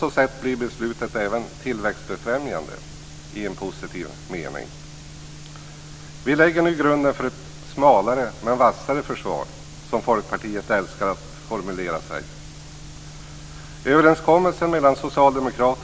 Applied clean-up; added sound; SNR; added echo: none; none; none; none.